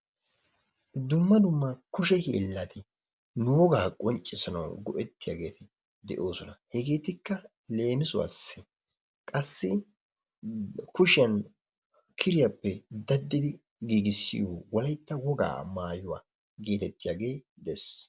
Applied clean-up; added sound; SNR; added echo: none; none; none; none.